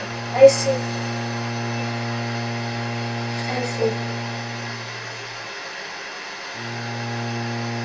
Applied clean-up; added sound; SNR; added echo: none; Bowed string instrument; 4 dB; reverberation time 0.2 s.